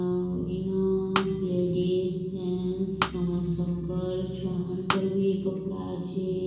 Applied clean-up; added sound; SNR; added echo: none; Shatter; 3 dB; reverberation time 1.2 s.